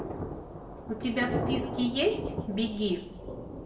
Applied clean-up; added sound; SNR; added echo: none; Thunder; 4 dB; reverberation time 0.7 s.